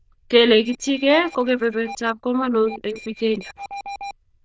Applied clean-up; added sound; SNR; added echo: neural diffusion model UNIVERSE++.